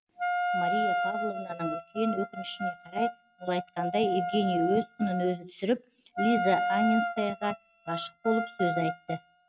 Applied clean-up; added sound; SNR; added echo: neural mask model RNNoise.